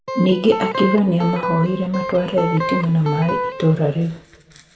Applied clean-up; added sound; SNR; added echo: none; Electric guitar; 6 dB; reverberation time 0.6 s.